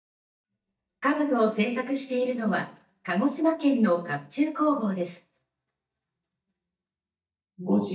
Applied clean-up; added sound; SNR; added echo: neural mask model DeepFilterNet 3.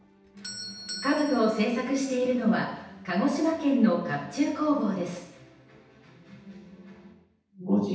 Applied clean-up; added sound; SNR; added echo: none; Doorbell; 19 dB; reverberation time 0.9 s.